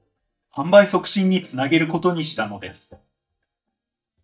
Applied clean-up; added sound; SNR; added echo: neural mask model DeepFilterNet 3.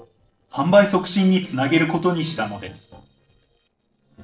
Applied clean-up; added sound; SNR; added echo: neural separator model SepFormer DNS4.